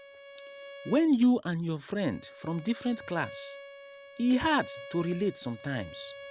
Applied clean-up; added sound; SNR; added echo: none; Bowed string instrument; 17 dB; none.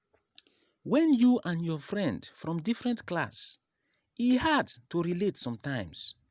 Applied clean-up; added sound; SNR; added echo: none; none; none; none.